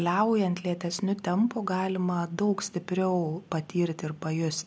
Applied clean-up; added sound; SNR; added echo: none; none; none; none.